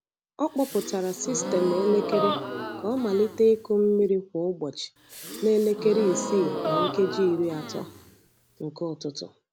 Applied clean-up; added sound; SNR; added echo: none; Gasp; 6 dB; none.